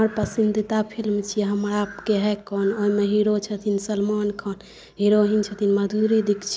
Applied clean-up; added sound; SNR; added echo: none; none; none; none.